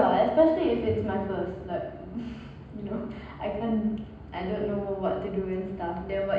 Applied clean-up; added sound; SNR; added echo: none; Bowed string instrument; 15 dB; reverberation time 0.9 s.